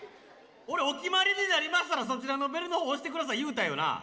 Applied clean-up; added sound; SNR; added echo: none; none; none; none.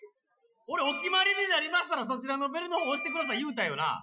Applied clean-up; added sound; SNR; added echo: classical method Wiener filter.